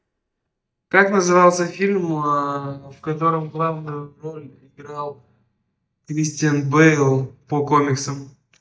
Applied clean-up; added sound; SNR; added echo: neural mask model DeepFilterNet 3.